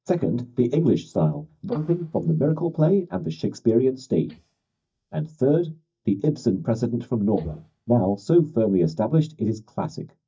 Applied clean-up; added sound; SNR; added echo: neural mask model DeepFilterNet 3.